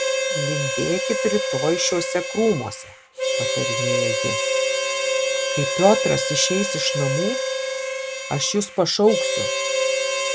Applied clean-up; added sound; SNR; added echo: none; Harmonica; -1 dB; none.